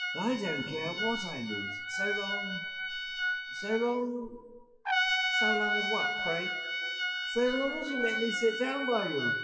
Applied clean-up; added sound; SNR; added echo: classical method WPE with log-MMSE.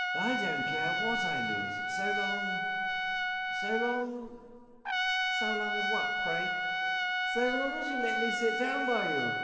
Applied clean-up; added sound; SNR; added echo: none; Trumpet; -4 dB; reverberation time 2.1 s.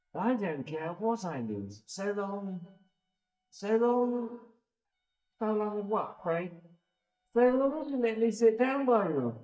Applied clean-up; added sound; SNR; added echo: neural mask model DeepFilterNet 3.